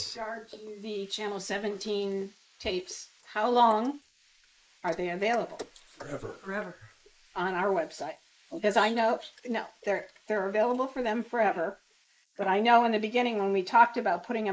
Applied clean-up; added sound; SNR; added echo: neural mask model Resemble Enhance denoiser.